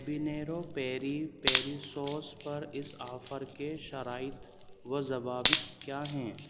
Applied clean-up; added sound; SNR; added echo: none; Wood; -4 dB; none.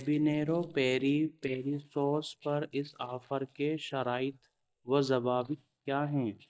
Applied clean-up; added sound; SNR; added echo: neural mask model DeepFilterNet 3.